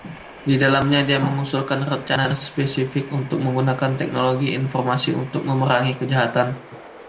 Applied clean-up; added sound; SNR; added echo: none; Train; 20 dB; none.